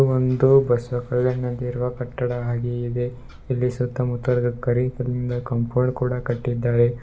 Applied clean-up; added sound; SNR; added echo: none; Bird; 19 dB; none.